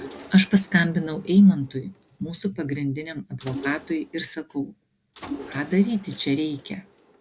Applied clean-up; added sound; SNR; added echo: none; Mechanisms; 19 dB; none.